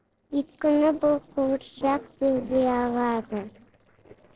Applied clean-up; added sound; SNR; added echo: neural separator model SepFormer DNS4.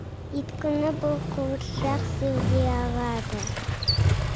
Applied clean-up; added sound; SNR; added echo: none; Motorcycle; -3 dB; none.